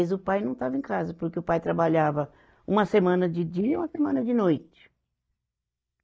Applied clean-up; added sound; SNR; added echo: neural mask model DeepFilterNet 3.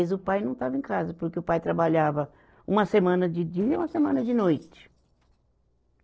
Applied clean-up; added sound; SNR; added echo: neural separator model SepFormer DNS4.